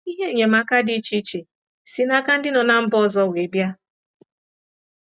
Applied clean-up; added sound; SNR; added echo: none; none; none; none.